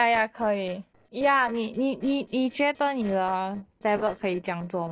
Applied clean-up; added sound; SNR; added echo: neural separator model SepFormer DNS4.